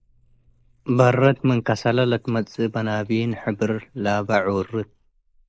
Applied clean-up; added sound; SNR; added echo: neural mask model Resemble Enhance denoiser.